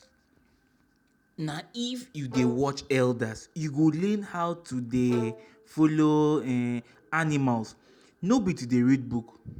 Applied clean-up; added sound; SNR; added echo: none; Bowed string instrument; 16 dB; none.